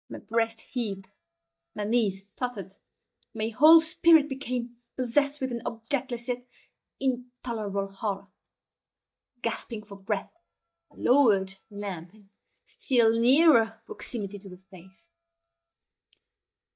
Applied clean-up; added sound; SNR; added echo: neural mask model DeepFilterNet 3.